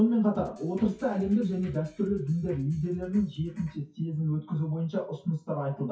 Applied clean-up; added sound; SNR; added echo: classical method WPE with log-MMSE.